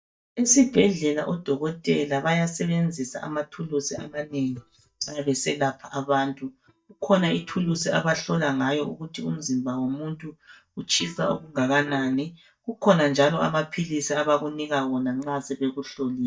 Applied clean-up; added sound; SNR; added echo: neural mask model DeepFilterNet 3.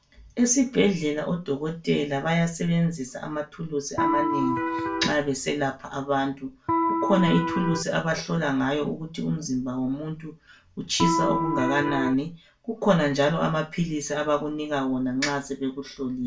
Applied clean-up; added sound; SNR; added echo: none; Electric guitar; -1 dB; reverberation time 0.2 s.